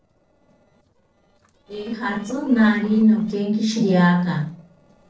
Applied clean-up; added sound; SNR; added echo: neural separator model SepFormer DNS4.